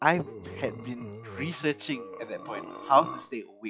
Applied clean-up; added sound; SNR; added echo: classical method log-MMSE.